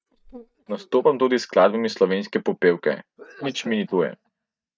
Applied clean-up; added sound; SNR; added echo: neural mask model DeepFilterNet 3.